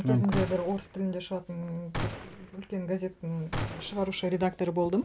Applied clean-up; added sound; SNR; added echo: none; Gunshot, gunfire; 8 dB; none.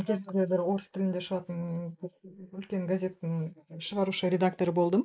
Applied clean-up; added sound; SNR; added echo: neural mask model Resemble Enhance denoiser.